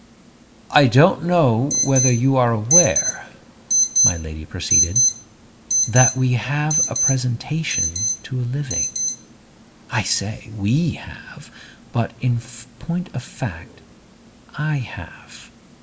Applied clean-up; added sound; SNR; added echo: none; Alarm; 3 dB; reverberation time 0.4 s.